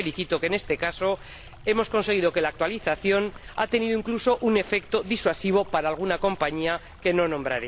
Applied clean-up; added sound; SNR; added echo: none; Stream; 19 dB; none.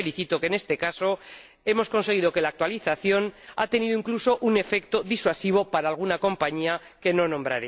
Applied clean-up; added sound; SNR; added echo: none; none; none; none.